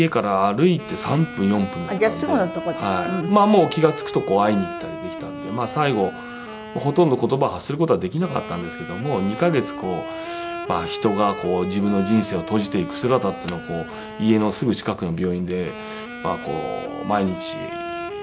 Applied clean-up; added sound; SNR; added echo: none; Wind instrument, woodwind instrument; 11 dB; none.